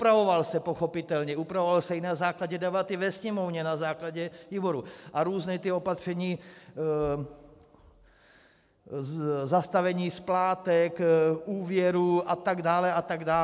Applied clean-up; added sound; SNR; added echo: none; none; none; none.